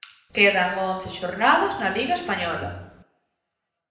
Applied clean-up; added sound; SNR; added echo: none; Breathing; 20 dB; reverberation time 0.7 s.